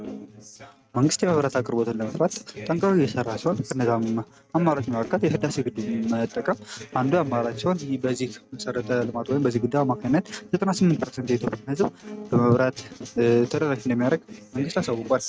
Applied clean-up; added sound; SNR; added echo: neural mask model RNNoise.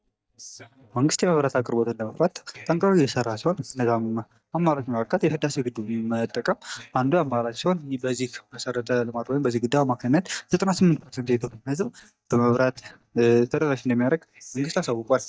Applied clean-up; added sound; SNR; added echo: neural mask model DeepFilterNet 3.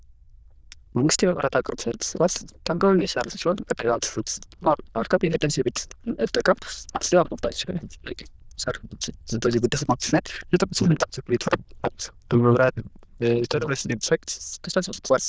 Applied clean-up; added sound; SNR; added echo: neural diffusion model UNIVERSE++.